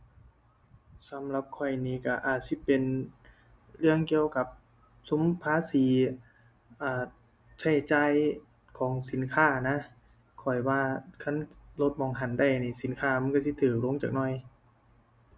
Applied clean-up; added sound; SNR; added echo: none; none; none; none.